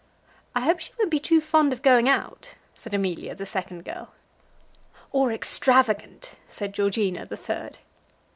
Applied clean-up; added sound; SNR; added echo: none; none; none; none.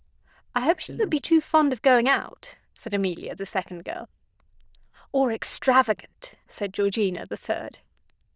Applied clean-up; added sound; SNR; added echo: neural diffusion model UNIVERSE++.